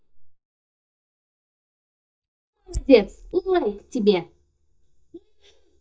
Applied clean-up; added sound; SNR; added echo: neural mask model DeepFilterNet 3.